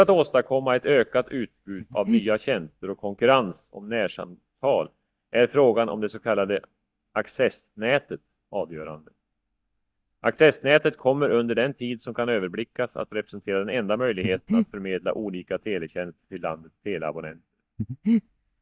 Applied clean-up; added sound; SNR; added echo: neural mask model DeepFilterNet 3.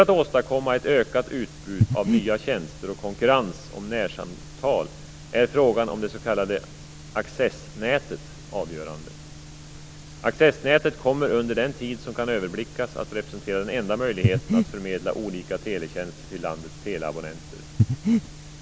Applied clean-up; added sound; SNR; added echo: none; Breathing; -4 dB; none.